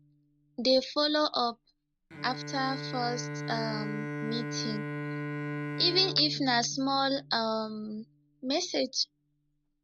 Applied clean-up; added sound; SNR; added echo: none; Bowed string instrument; 8 dB; none.